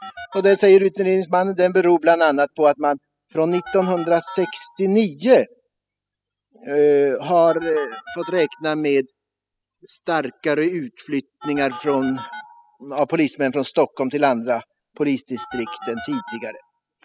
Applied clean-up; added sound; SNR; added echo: classical method spectral subtraction.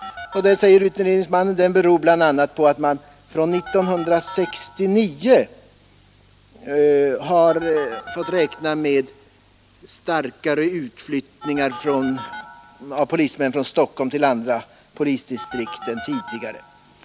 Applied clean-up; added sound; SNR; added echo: none; Telephone; 19 dB; none.